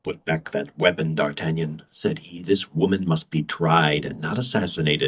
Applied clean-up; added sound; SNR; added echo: neural mask model DeepFilterNet 3.